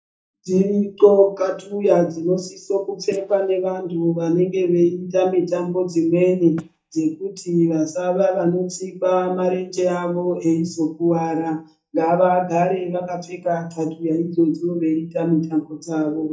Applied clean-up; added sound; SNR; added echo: neural mask model DeepFilterNet 3.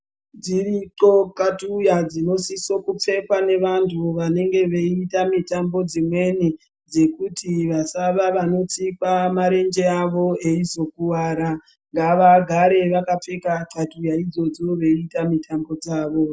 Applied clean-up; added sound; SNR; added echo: none; none; none; none.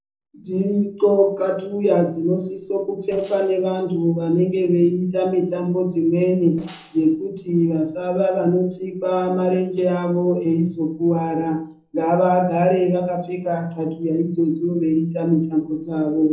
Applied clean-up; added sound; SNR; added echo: neural separator model SepFormer DNS4.